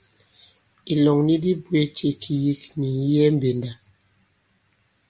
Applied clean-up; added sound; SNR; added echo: none; none; none; none.